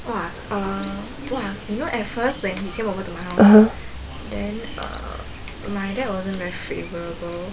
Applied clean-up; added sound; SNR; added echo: none; Bird; 16 dB; none.